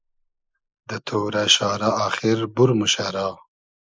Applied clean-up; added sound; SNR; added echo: neural mask model Resemble Enhance denoiser.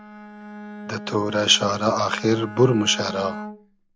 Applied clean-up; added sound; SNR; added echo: none; Bowed string instrument; 13 dB; none.